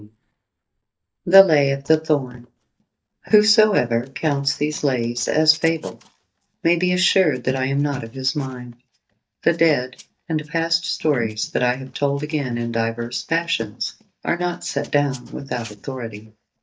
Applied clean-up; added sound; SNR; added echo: neural mask model DeepFilterNet 3.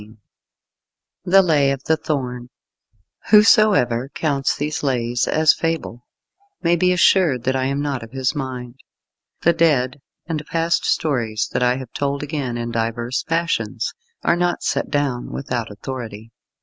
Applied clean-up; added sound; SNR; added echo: none; none; none; none.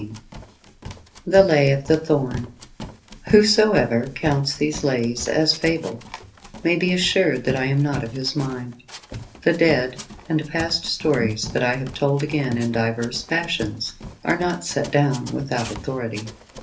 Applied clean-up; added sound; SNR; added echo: none; Run; 15 dB; reverberation time 0.3 s.